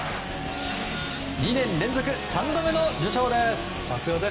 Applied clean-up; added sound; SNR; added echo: none; none; none; none.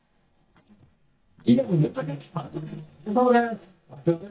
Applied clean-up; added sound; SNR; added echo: neural mask model DeepFilterNet 3.